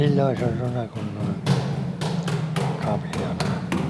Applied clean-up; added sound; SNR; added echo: none; Run; -3 dB; none.